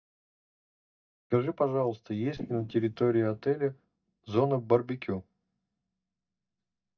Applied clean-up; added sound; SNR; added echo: neural mask model DeepFilterNet 3.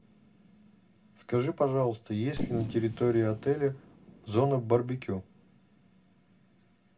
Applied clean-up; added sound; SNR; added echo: none; Fireworks; 14 dB; reverberation time 0.2 s.